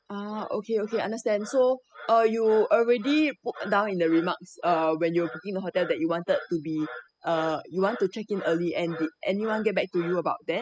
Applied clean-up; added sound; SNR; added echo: classical method spectral subtraction.